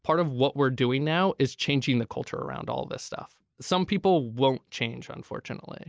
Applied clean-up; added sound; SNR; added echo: none; none; none; none.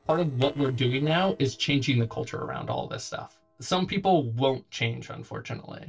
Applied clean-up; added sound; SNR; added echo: neural separator model SepFormer DNS4.